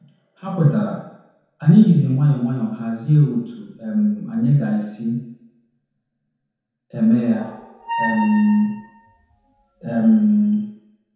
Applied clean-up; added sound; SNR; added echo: none; Squeak; 11 dB; reverberation time 0.9 s.